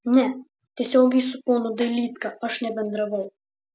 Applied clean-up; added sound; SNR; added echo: none; none; none; none.